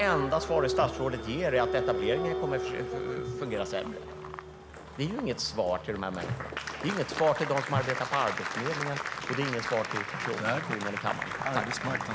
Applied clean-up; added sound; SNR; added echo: none; Applause; 3 dB; none.